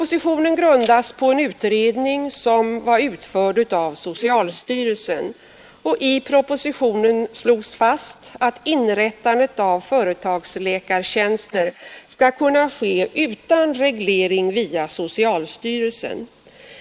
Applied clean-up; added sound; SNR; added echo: neural mask model Resemble Enhance denoiser.